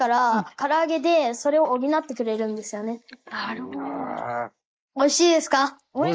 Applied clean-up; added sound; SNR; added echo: neural mask model Resemble Enhance denoiser.